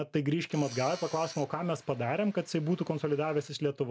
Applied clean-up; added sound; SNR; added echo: none; Tools; 19 dB; none.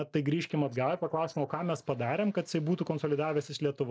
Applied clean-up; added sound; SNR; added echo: neural separator model SepFormer DNS4.